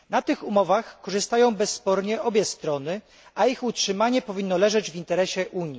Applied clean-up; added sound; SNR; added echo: none; none; none; none.